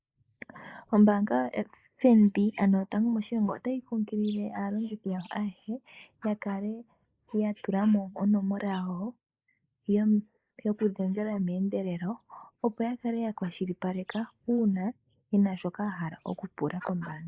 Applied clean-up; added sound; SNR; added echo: neural mask model Resemble Enhance denoiser.